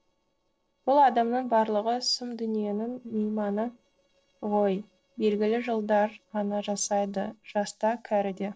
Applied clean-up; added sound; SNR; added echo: neural separator model SepFormer DNS4.